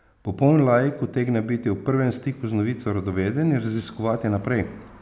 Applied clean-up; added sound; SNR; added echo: none; none; none; none.